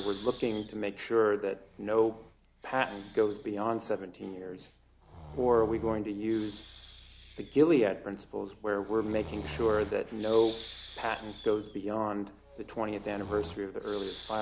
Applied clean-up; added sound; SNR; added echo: none; Breathing; 12 dB; none.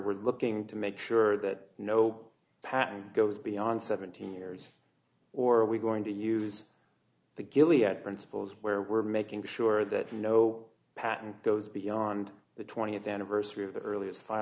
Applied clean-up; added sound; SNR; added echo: none; none; none; none.